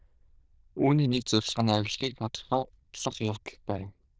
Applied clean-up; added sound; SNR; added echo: neural diffusion model UNIVERSE++.